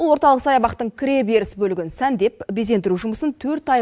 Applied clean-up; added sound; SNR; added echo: none; none; none; none.